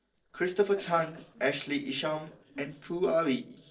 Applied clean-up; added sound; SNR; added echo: neural separator model SepFormer DNS4.